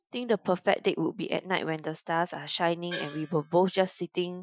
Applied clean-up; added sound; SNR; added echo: classical method Wiener filter.